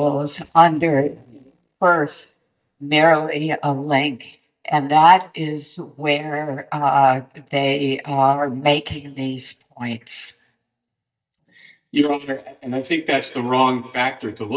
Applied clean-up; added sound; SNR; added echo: neural mask model DeepFilterNet 3.